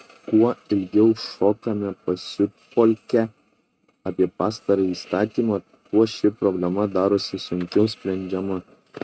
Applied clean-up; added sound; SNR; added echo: neural mask model RNNoise.